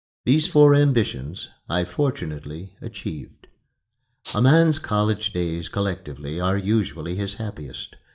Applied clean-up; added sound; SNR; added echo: neural mask model DeepFilterNet 3.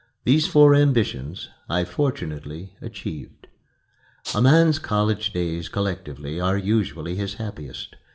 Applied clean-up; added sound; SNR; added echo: none; Rattle (instrument); 11 dB; reverberation time 0.4 s.